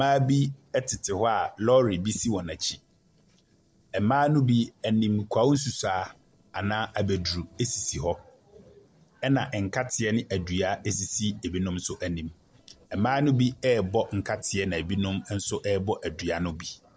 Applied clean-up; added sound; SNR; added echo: neural separator model SepFormer DNS4.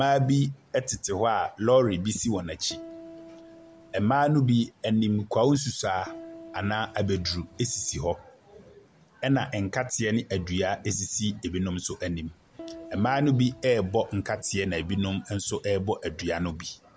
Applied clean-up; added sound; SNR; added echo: none; Piano; 19 dB; none.